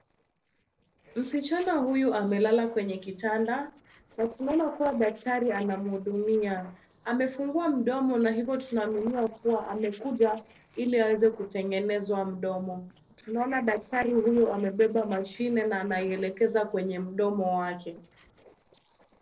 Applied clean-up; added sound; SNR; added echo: neural separator model SepFormer DNS4.